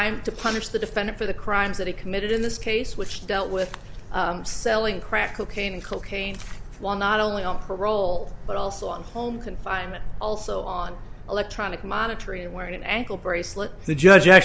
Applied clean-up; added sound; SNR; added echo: none; none; none; none.